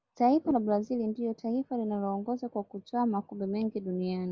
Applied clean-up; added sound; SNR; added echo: none; none; none; none.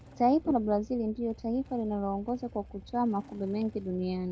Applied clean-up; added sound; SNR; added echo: none; Engine starting / Motorcycle; 20 dB; none.